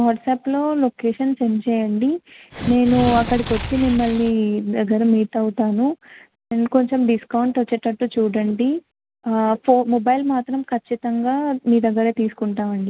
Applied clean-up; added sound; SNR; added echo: none; Tearing; 6 dB; none.